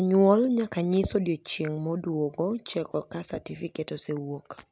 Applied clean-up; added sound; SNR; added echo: none; none; none; none.